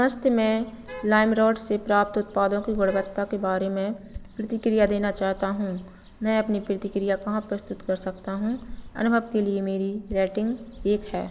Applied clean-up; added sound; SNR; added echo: none; Traffic noise, roadway noise / Vehicle horn, car horn, honking + Bird; 18 dB; none.